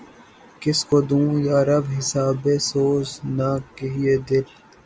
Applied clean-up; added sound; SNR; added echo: none; none; none; none.